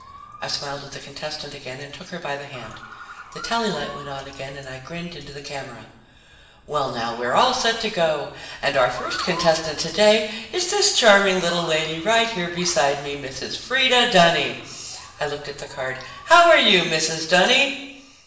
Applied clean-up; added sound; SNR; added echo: none; Motor vehicle (road) / Siren; 19 dB; reverberation time 0.8 s.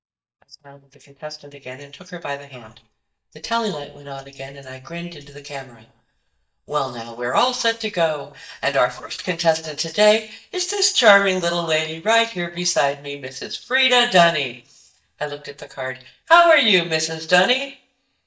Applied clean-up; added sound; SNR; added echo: neural mask model DeepFilterNet 3.